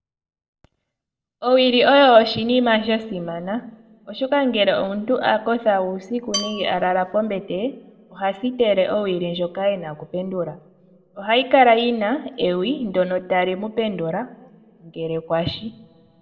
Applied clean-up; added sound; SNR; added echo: none; Dishes, pots, and pans / Glass / Bell; 11 dB; reverberation time 0.9 s.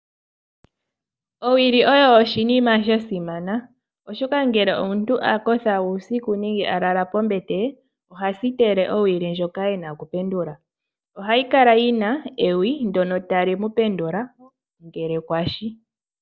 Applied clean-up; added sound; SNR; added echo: none; none; none; none.